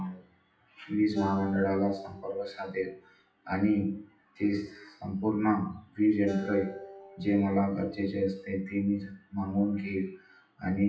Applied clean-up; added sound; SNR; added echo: classical method WPE with log-MMSE.